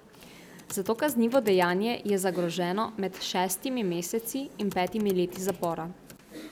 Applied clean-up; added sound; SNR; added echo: none; Computer keyboard; 18 dB; none.